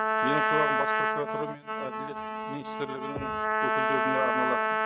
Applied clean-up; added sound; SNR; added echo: neural mask model RNNoise.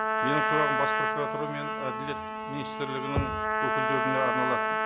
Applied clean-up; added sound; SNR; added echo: none; Trumpet; -4 dB; none.